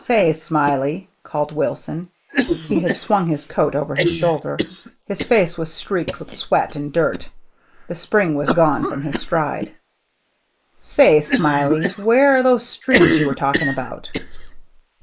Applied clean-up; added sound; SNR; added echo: neural mask model Resemble Enhance denoiser.